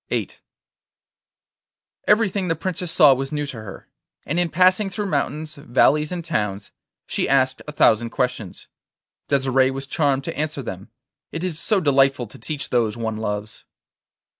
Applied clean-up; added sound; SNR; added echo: none; none; none; none.